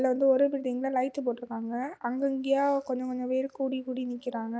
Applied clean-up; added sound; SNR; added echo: none; none; none; none.